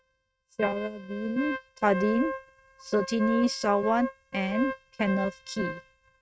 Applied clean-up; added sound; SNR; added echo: neural mask model RNNoise.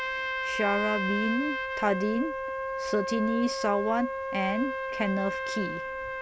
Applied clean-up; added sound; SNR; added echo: none; Trumpet; 2 dB; none.